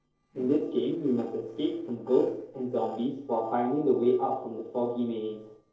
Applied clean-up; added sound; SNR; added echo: neural separator model SepFormer DNS4.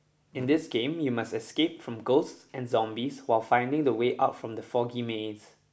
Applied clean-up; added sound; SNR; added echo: none; none; none; none.